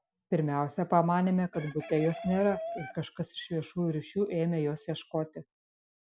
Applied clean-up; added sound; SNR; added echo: none; Chicken, rooster; 13 dB; none.